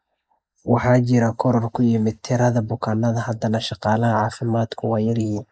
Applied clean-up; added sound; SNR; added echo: neural mask model Resemble Enhance denoiser.